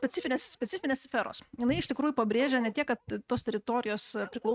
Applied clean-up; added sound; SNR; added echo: neural mask model RNNoise.